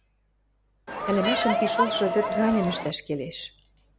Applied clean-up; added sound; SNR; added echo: none; Crowd; -1 dB; none.